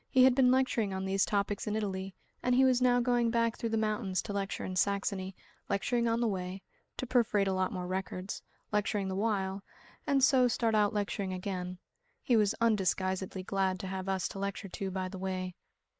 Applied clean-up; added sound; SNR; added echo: neural mask model Resemble Enhance denoiser.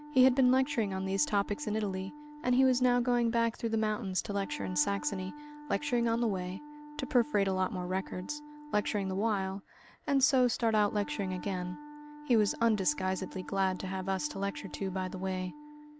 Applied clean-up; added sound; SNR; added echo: none; Wind instrument, woodwind instrument; 16 dB; none.